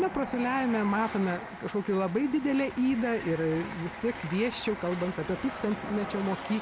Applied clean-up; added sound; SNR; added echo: none; Train; 11 dB; none.